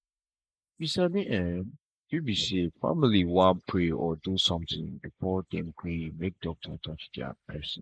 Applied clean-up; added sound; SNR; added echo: neural mask model Resemble Enhance denoiser.